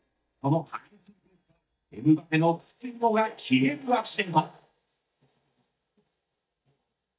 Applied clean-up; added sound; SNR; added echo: neural mask model DeepFilterNet 3.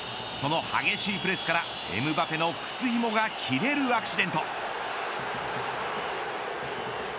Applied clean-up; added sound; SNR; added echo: none; none; none; none.